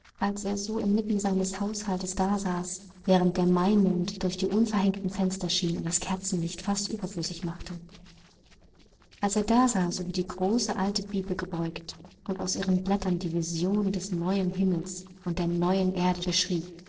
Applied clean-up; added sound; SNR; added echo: neural separator model SepFormer DNS4.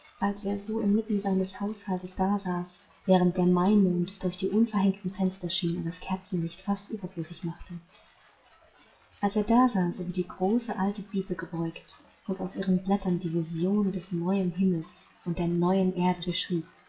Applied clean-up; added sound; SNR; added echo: classical method WPE with log-MMSE.